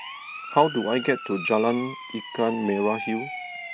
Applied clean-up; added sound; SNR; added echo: none; Siren; 10 dB; none.